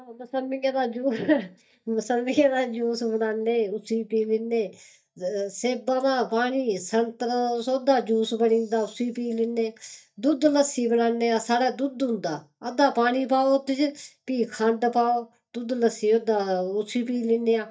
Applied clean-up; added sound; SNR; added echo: neural mask model DeepFilterNet 3.